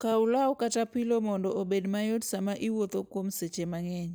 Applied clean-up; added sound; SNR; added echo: none; none; none; none.